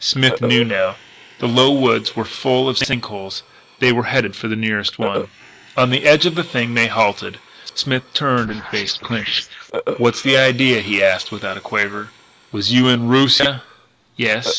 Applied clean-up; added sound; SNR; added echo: neural mask model Resemble Enhance denoiser.